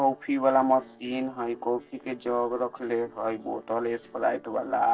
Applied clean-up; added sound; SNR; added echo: neural separator model SepFormer DNS4.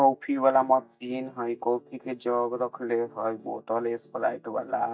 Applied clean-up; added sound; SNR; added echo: neural mask model DeepFilterNet 3.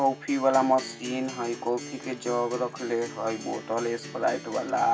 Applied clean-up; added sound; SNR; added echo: none; Acoustic guitar; 14 dB; reverberation time 0.4 s.